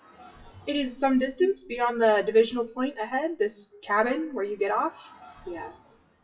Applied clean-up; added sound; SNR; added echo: classical method WPE with log-MMSE.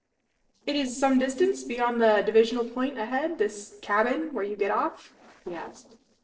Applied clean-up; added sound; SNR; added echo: neural separator model SepFormer DNS4.